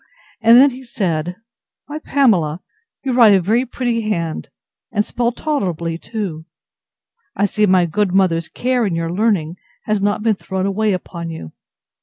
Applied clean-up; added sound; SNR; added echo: none; none; none; none.